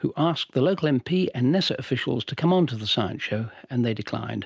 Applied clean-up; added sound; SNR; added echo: none; none; none; none.